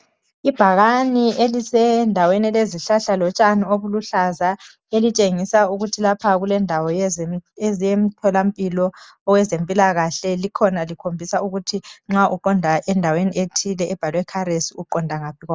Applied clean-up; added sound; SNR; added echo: none; none; none; none.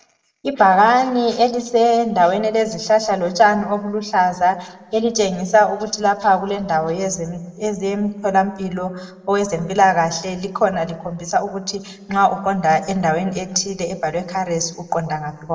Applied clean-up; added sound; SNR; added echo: none; none; none; reverberation time 0.9 s.